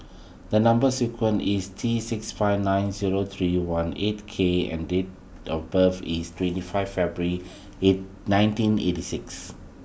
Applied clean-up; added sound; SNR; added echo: none; none; none; none.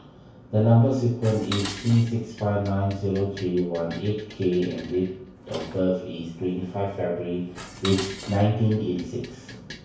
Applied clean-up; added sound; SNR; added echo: none; Dishes, pots, and pans; 16 dB; reverberation time 0.6 s.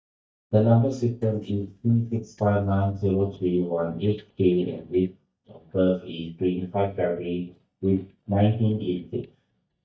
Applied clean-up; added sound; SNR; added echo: neural mask model DeepFilterNet 3.